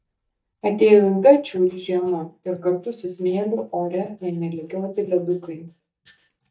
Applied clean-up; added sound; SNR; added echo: neural mask model DeepFilterNet 3.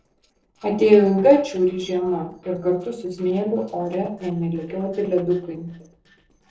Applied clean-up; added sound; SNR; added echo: neural separator model SepFormer DNS4.